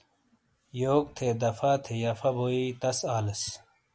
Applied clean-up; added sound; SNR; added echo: none; none; none; none.